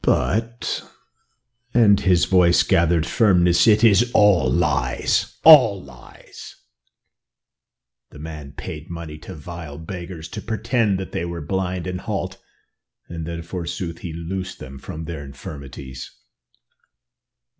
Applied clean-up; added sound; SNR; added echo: none; none; none; none.